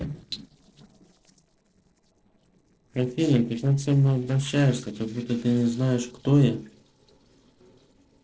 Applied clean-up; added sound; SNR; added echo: neural separator model SepFormer DNS4.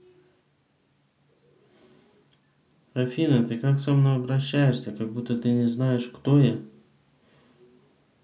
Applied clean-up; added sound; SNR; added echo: none; none; none; none.